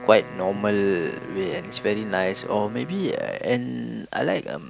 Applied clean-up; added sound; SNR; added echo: none; Wind instrument, woodwind instrument; 17 dB; none.